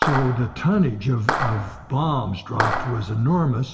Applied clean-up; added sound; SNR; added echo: none; Clapping; 5 dB; reverberation time 1.7 s.